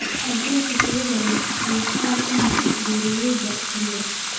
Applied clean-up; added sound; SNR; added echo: none; Toilet flush / Water tap, faucet; -1 dB; reverberation time 1.0 s.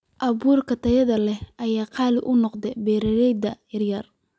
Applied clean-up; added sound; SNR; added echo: none; none; none; none.